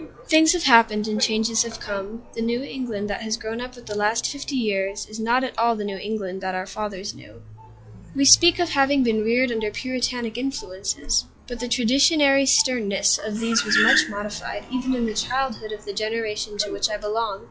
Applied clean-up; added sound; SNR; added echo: classical method log-MMSE.